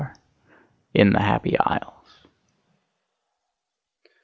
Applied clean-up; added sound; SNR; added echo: none; none; none; none.